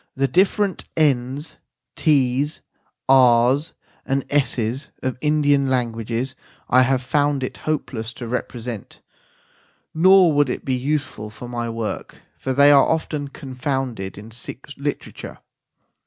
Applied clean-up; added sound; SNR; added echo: none; none; none; none.